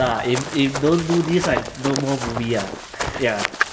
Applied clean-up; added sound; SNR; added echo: none; Run; 6 dB; none.